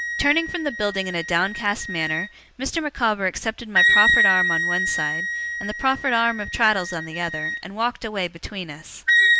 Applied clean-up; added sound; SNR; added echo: none; Wind instrument, woodwind instrument; -1 dB; none.